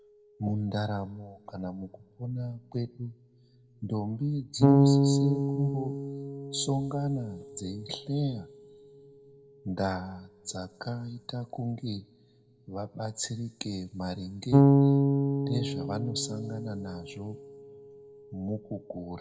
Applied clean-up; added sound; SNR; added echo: none; Bass guitar; -4 dB; reverberation time 1.5 s.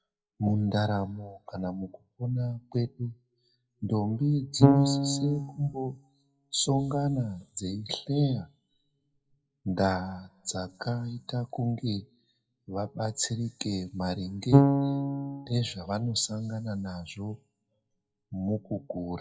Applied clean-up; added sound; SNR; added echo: classical method WPE with log-MMSE.